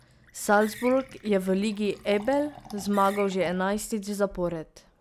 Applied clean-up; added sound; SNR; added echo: none; Screech + Fill (with liquid); 20 dB; none.